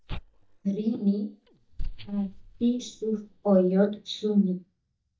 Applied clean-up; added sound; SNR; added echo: neural mask model DeepFilterNet 3.